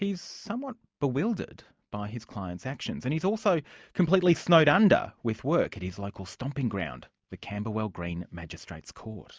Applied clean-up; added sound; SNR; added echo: none; none; none; none.